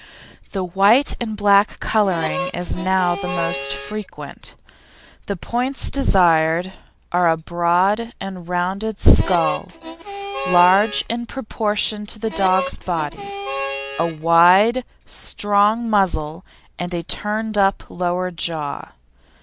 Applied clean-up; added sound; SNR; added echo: none; Harmonica; 7 dB; none.